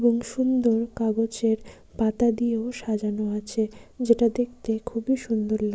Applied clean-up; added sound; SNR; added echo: none; none; none; none.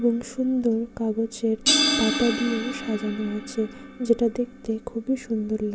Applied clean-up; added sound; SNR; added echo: none; Crash cymbal; 4 dB; none.